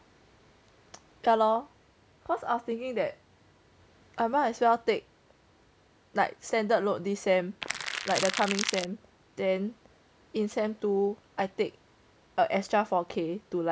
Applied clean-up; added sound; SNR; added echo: none; Crackle; 3 dB; none.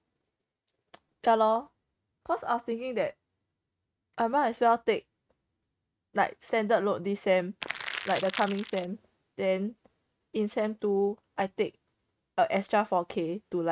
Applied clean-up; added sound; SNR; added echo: neural mask model RNNoise.